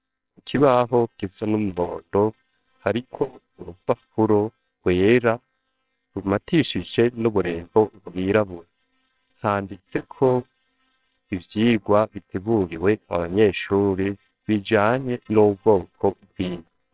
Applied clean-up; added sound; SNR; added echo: neural separator model SepFormer WHAMR!.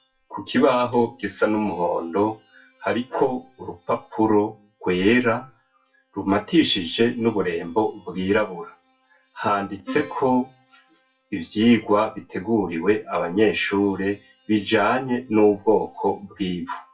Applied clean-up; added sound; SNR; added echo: classical method WPE with log-MMSE.